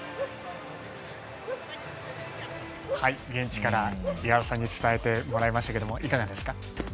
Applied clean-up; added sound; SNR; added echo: none; Bark; 11 dB; none.